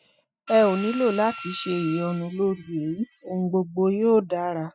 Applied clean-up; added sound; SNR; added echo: classical method Wiener filter.